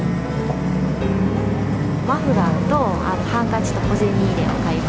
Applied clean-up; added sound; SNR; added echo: none; Musical instrument; -1 dB; none.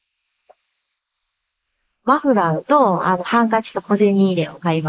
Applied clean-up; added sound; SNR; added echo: neural mask model Resemble Enhance denoiser.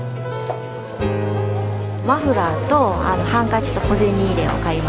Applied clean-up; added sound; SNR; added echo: none; none; none; none.